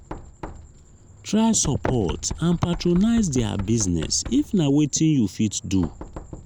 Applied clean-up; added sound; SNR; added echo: none; Knock; 14 dB; none.